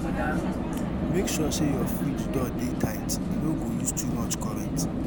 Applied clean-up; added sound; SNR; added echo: none; Vehicle; -4 dB; none.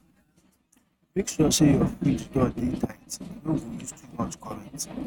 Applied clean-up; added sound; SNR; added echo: neural mask model RNNoise.